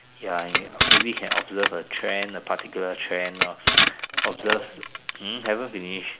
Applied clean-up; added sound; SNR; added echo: none; Crushing; -4 dB; none.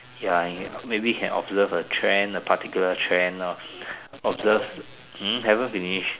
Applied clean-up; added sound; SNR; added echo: none; none; none; none.